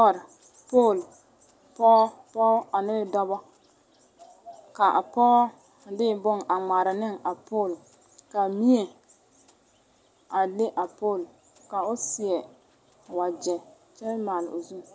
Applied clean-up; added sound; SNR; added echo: none; none; none; none.